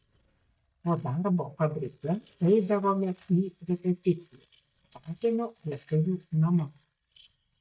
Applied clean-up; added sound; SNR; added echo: neural mask model DeepFilterNet 3.